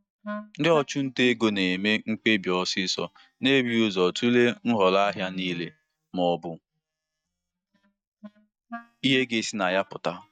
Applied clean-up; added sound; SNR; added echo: neural mask model DeepFilterNet 3.